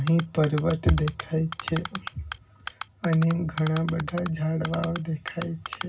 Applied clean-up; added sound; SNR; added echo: none; Typing; 11 dB; reverberation time 0.4 s.